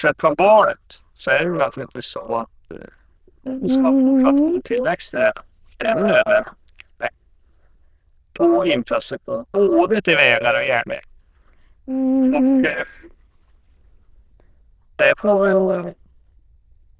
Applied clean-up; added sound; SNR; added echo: neural diffusion model UNIVERSE++.